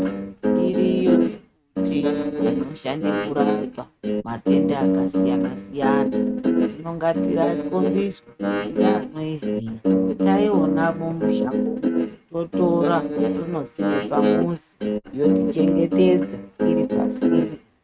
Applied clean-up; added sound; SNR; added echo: neural mask model RNNoise.